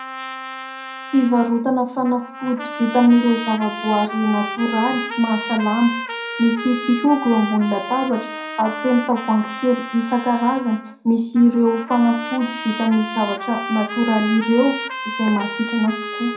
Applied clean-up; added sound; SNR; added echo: none; Trumpet; 10 dB; reverberation time 0.4 s.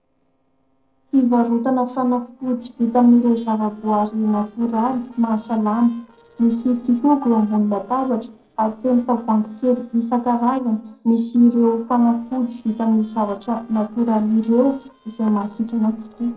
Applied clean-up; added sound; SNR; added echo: neural separator model SepFormer DNS4.